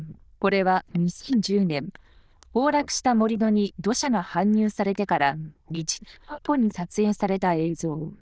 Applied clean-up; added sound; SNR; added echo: neural diffusion model UNIVERSE++.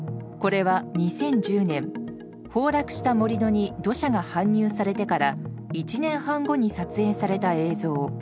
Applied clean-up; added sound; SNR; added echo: none; none; none; none.